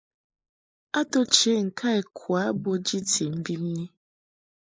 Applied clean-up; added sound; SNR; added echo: neural mask model Resemble Enhance denoiser.